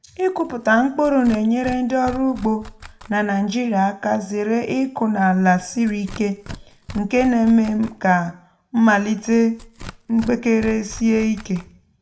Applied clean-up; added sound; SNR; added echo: none; Tearing; 19 dB; reverberation time 0.5 s.